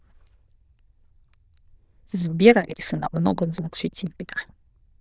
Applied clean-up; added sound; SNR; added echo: neural diffusion model UNIVERSE++.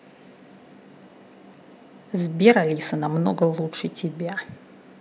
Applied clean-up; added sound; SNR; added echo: none; none; none; none.